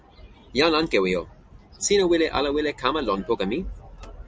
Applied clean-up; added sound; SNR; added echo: none; none; none; none.